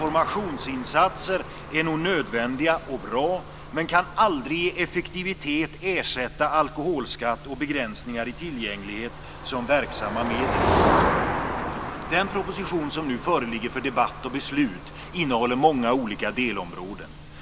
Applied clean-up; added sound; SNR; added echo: none; Motor vehicle (road); 6 dB; none.